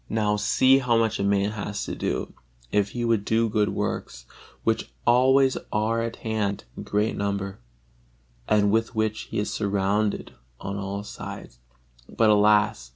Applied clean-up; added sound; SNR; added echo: none; none; none; none.